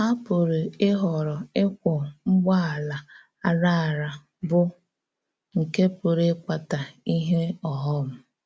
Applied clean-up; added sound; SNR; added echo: none; none; none; none.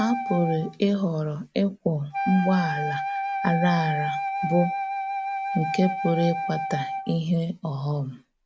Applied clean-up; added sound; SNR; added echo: none; Wind instrument, woodwind instrument; 4 dB; none.